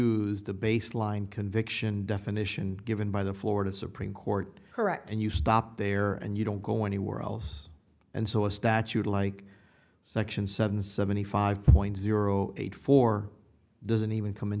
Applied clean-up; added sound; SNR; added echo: none; none; none; none.